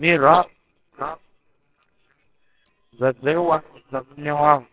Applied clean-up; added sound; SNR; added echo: neural separator model SepFormer WHAMR!.